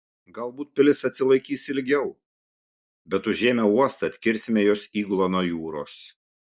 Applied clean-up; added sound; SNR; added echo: none; none; none; none.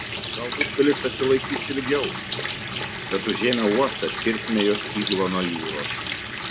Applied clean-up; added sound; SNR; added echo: none; Water tap, faucet; 5 dB; none.